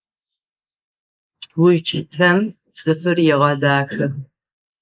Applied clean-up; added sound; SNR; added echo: neural mask model Resemble Enhance denoiser.